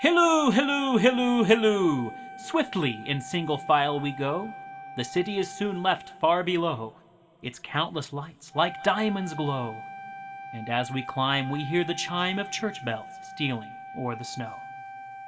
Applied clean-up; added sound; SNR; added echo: none; Wind instrument, woodwind instrument; 14 dB; reverberation time 2.1 s.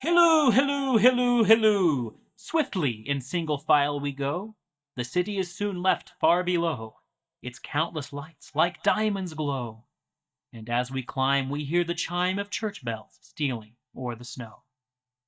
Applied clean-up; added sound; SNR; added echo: neural mask model DeepFilterNet 3.